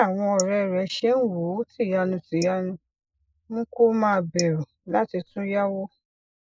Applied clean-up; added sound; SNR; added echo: neural mask model Resemble Enhance denoiser.